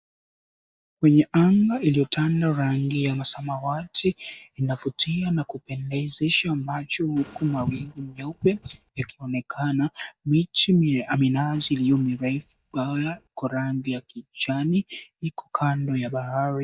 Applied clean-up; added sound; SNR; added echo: neural mask model DeepFilterNet 3.